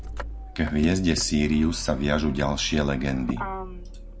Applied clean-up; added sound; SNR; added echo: none; Motor vehicle (road); 10 dB; none.